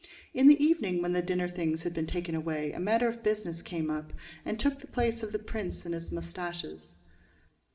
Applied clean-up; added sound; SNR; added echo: none; none; none; reverberation time 1.3 s.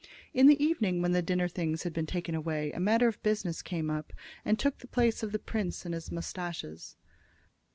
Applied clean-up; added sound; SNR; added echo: none; none; none; none.